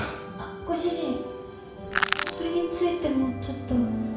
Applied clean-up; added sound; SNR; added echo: none; Crushing; 0 dB; reverberation time 0.7 s.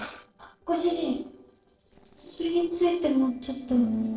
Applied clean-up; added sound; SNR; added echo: neural separator model SepFormer DNS4.